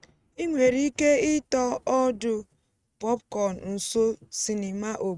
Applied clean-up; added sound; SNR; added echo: neural mask model RNNoise.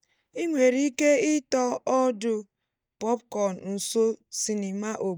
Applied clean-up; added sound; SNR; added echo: neural mask model DeepFilterNet 3.